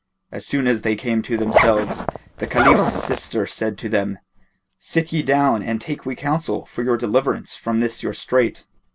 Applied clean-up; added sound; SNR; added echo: none; Zipper (clothing); -2 dB; none.